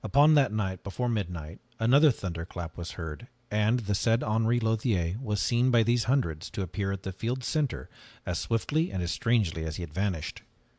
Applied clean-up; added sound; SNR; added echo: none; none; none; none.